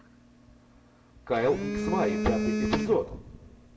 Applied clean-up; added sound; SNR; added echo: none; Telephone; 2 dB; reverberation time 0.6 s.